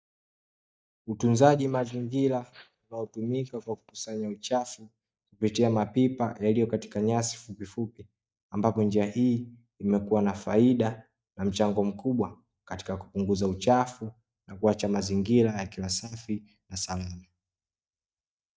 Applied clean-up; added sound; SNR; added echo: neural mask model DeepFilterNet 3.